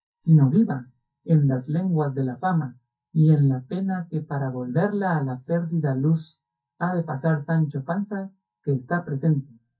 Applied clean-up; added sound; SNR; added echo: neural mask model DeepFilterNet 3.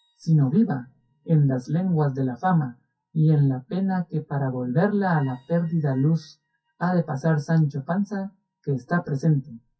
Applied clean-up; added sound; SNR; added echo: classical method WPE with log-MMSE.